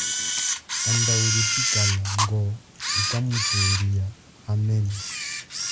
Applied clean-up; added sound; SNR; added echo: none; Camera; 0 dB; none.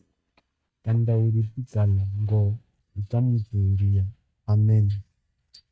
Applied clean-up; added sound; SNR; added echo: neural mask model DeepFilterNet 3.